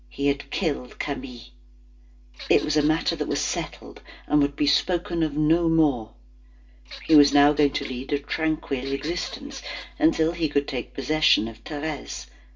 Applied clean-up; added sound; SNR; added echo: none; Bird vocalization, bird call, bird song / Fowl; 18 dB; reverberation time 0.2 s.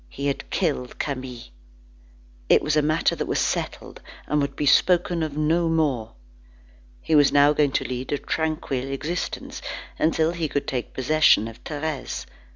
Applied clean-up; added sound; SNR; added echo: none; none; none; none.